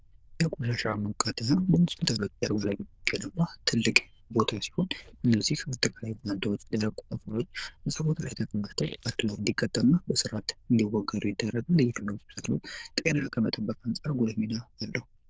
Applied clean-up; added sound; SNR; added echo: neural diffusion model UNIVERSE++.